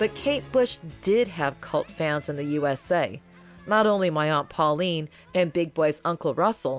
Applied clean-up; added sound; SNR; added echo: none; none; none; none.